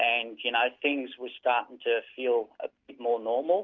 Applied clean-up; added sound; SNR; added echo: none; none; none; none.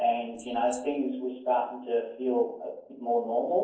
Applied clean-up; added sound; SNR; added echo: neural separator model SepFormer DNS4.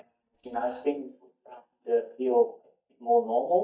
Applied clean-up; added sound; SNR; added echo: neural mask model DeepFilterNet 3.